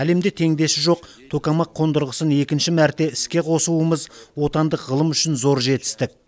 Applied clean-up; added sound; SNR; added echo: none; none; none; none.